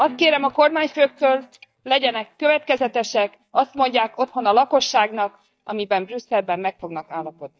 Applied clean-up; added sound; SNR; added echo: neural mask model DeepFilterNet 3.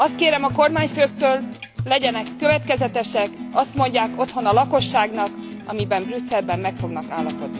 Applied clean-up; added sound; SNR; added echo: none; Acoustic guitar; 8 dB; none.